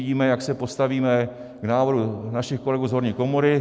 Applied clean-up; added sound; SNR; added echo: none; none; none; none.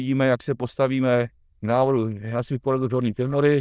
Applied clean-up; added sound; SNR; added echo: neural diffusion model UNIVERSE++.